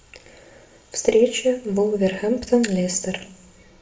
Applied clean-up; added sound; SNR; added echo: none; none; none; reverberation time 0.6 s.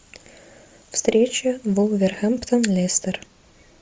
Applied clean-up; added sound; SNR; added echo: none; none; none; none.